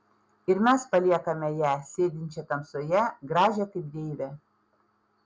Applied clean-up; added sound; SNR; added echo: none; none; none; none.